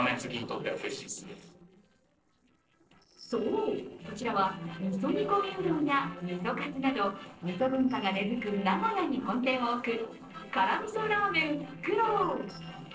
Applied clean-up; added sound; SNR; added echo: neural separator model SepFormer DNS4.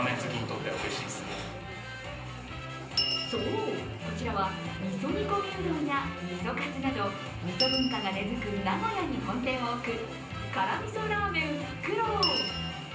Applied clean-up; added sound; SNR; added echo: none; Door / Bell; 8 dB; reverberation time 0.6 s.